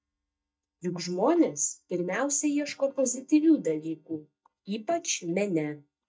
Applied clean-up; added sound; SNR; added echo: neural mask model DeepFilterNet 3.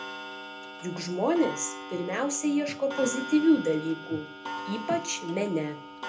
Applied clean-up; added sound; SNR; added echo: none; Clock; 10 dB; reverberation time 0.3 s.